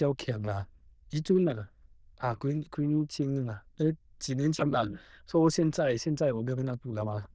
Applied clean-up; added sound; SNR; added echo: neural diffusion model UNIVERSE++.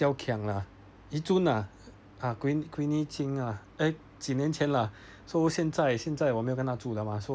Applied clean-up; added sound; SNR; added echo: none; none; none; none.